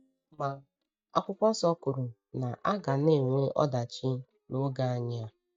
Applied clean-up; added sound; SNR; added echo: neural mask model DeepFilterNet 3.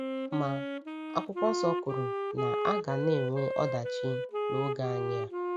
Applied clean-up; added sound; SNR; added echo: none; Wind instrument, woodwind instrument; 0 dB; none.